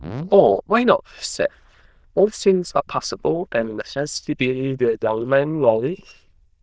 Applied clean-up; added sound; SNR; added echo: neural diffusion model UNIVERSE++.